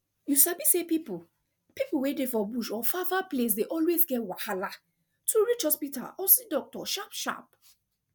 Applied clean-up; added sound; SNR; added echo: none; none; none; none.